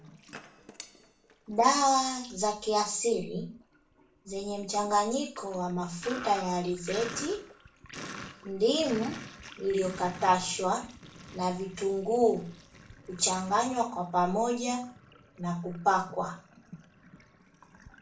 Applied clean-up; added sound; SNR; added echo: none; Sink (filling or washing); 17 dB; reverberation time 0.3 s.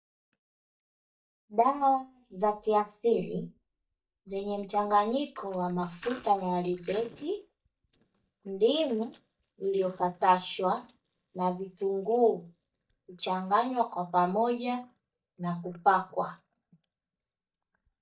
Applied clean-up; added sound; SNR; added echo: neural mask model DeepFilterNet 3.